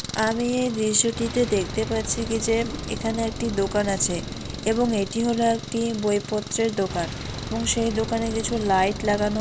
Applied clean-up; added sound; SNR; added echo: none; Engine + Boom; 8 dB; none.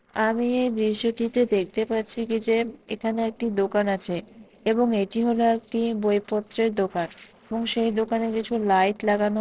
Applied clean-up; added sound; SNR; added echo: neural separator model SepFormer DNS4.